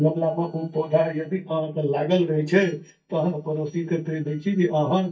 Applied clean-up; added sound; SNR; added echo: neural mask model DeepFilterNet 3.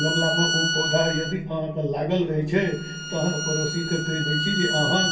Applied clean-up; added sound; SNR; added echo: none; Bowed string instrument; 3 dB; reverberation time 0.2 s.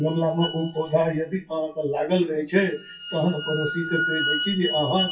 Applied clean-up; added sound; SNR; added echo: classical method WPE with log-MMSE.